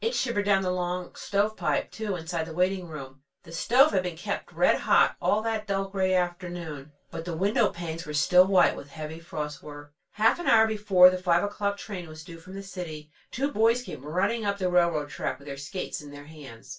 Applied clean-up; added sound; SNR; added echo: none; none; none; reverberation time 0.2 s.